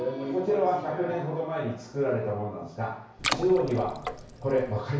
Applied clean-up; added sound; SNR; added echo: none; Water / Splash, splatter; 7 dB; reverberation time 0.6 s.